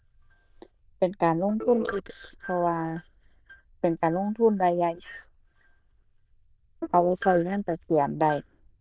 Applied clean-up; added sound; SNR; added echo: neural diffusion model UNIVERSE++.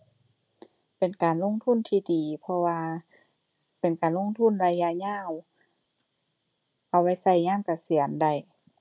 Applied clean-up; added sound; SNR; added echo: none; none; none; none.